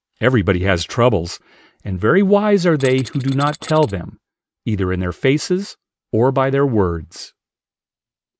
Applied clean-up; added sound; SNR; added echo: neural mask model RNNoise.